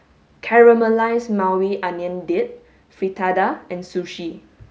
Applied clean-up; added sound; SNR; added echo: none; none; none; none.